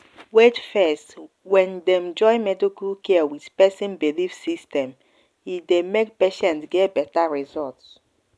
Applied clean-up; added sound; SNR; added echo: none; none; none; none.